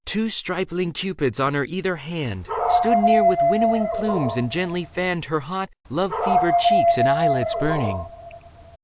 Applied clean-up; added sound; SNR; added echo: none; Dog; -3 dB; none.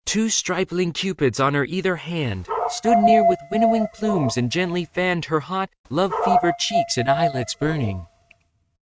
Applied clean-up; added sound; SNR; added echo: neural mask model RNNoise.